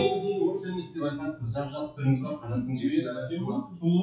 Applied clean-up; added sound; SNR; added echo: classical method WPE with log-MMSE.